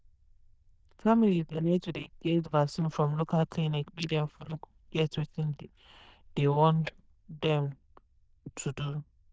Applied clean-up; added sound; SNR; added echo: neural diffusion model UNIVERSE++.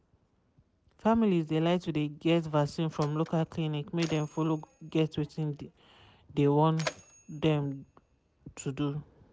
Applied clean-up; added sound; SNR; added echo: none; Mechanisms; 20 dB; none.